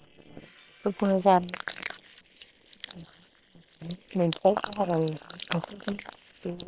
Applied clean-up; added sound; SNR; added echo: neural separator model SepFormer WHAM!.